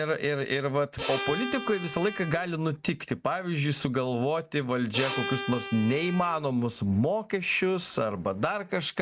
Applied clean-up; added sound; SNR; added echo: none; Bowed string instrument; 8 dB; none.